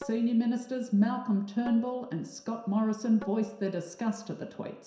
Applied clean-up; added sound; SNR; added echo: none; Tabla; 20 dB; reverberation time 0.7 s.